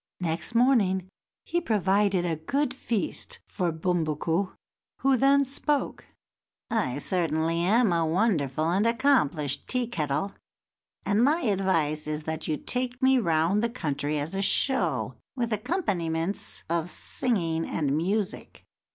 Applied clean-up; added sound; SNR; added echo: none; none; none; none.